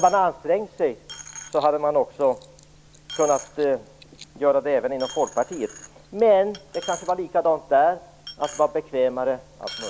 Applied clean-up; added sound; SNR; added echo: none; Coin (dropping); 19 dB; none.